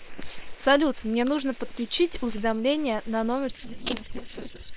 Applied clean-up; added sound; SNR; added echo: neural separator model SepFormer WHAM!.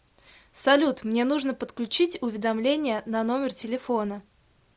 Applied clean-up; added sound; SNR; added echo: none; none; none; none.